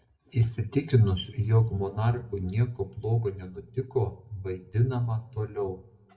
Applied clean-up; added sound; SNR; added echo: none; none; none; reverberation time 0.6 s.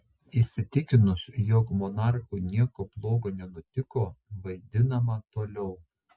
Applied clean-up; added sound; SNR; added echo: none; none; none; none.